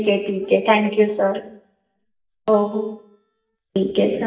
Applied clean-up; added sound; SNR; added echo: neural mask model DeepFilterNet 3.